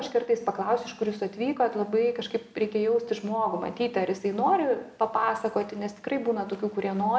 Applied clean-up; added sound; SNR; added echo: none; none; none; none.